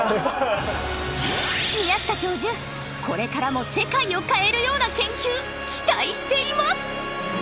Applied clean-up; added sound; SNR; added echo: none; none; none; none.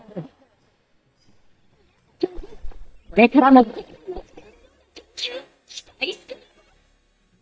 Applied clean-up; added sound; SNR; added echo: neural mask model DeepFilterNet 3.